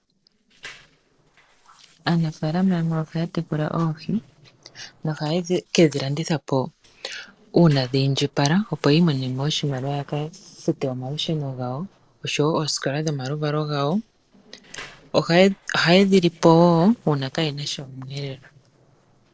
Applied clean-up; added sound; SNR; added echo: neural separator model SepFormer DNS4.